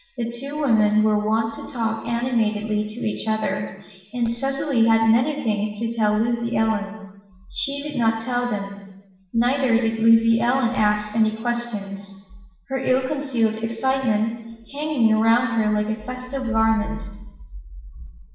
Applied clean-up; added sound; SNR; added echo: none; none; none; reverberation time 1.0 s.